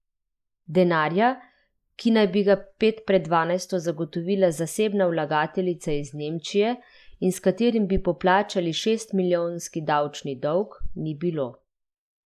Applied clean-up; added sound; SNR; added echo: neural mask model Resemble Enhance denoiser.